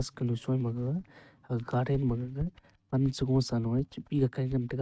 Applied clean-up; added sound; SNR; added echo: neural mask model RNNoise.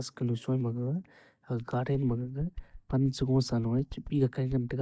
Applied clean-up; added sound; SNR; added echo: neural mask model DeepFilterNet 3.